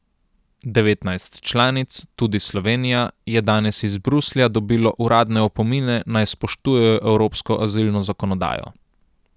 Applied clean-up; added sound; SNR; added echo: none; none; none; none.